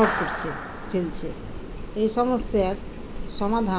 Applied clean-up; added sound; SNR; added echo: none; Clapping; 9 dB; none.